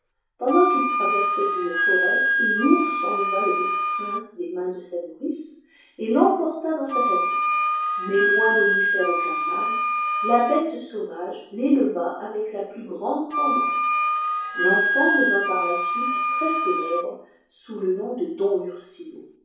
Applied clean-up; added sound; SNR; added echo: none; Wind instrument, woodwind instrument; -1 dB; reverberation time 0.6 s.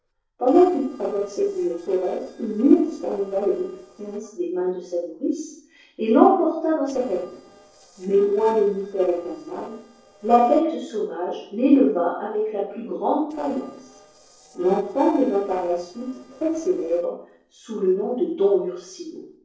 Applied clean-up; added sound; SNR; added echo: neural separator model SepFormer DNS4.